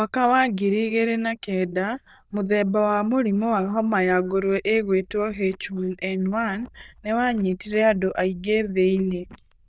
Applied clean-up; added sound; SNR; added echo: neural diffusion model UNIVERSE++.